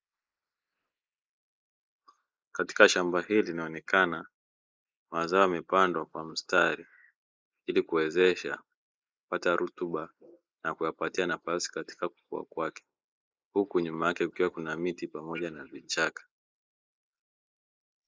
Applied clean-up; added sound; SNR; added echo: neural mask model Resemble Enhance denoiser.